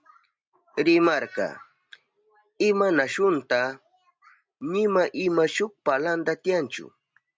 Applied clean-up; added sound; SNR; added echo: none; none; none; none.